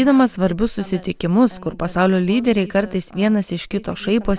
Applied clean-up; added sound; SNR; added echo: none; none; none; none.